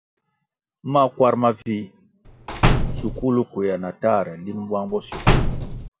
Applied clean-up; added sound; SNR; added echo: none; Slam; -3 dB; none.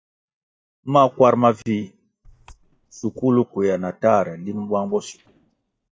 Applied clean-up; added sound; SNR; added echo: neural mask model DeepFilterNet 3.